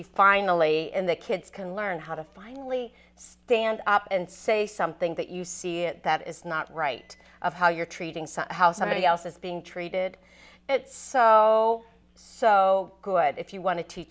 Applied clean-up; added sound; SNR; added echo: none; none; none; none.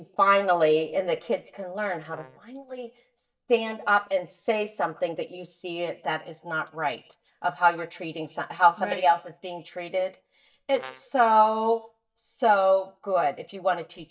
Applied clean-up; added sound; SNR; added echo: neural mask model DeepFilterNet 3.